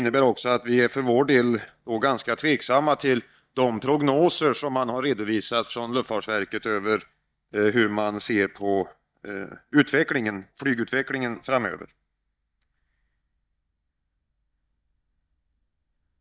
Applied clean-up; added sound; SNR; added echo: neural mask model DeepFilterNet 3.